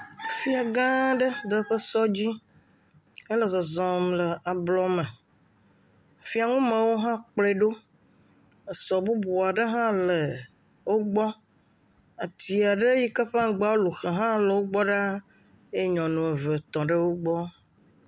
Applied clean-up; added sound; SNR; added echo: none; none; none; none.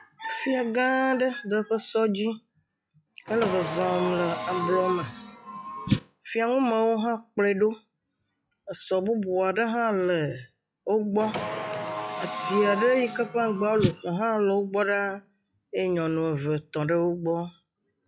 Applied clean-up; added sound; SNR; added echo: classical method log-MMSE.